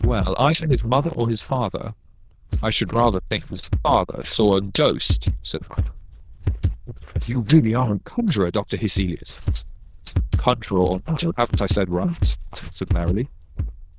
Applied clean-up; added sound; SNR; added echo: neural diffusion model UNIVERSE++.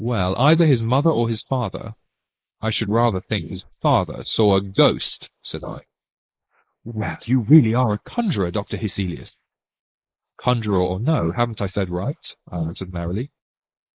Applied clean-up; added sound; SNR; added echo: neural mask model Resemble Enhance denoiser.